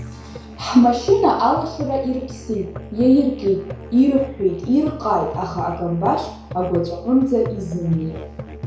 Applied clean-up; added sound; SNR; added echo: none; Musical instrument; 14 dB; reverberation time 0.6 s.